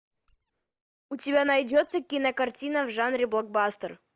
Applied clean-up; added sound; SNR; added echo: neural mask model DeepFilterNet 3.